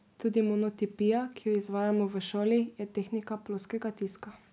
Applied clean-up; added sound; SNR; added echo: none; none; none; none.